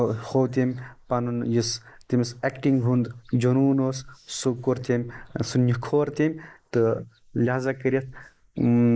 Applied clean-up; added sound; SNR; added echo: neural mask model Resemble Enhance denoiser.